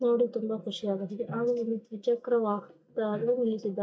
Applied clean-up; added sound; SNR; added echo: neural mask model DeepFilterNet 3.